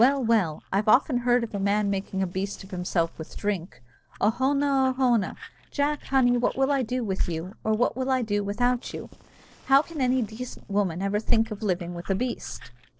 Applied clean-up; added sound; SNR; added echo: neural separator model SepFormer DNS4.